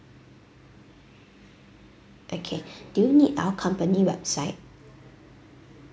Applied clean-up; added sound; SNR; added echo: none; none; none; none.